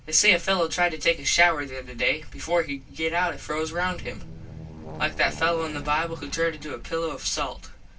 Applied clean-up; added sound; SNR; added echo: none; Aircraft; 17 dB; reverberation time 0.1 s.